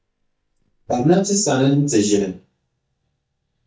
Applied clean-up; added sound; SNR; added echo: neural mask model DeepFilterNet 3.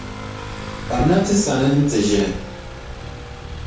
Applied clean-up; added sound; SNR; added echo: none; Motorcycle / Accelerating, revving, vroom; 9 dB; reverberation time 0.6 s.